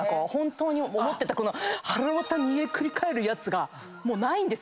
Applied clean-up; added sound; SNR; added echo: none; none; none; none.